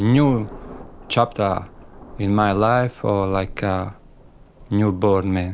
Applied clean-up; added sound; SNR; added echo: none; Thunder; 18 dB; none.